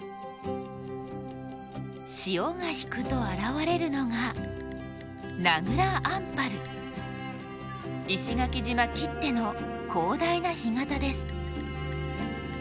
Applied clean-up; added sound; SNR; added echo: none; Bell; 3 dB; none.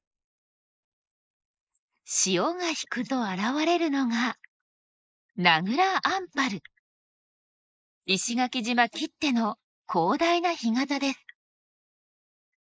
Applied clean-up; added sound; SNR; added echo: neural mask model Resemble Enhance denoiser.